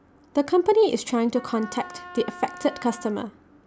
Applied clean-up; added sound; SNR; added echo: none; Wind instrument, woodwind instrument; 16 dB; none.